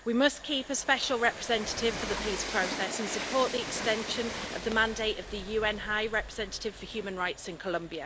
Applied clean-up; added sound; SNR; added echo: none; Train; 8 dB; none.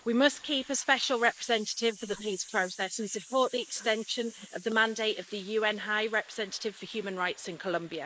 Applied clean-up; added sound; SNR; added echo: neural mask model Resemble Enhance denoiser.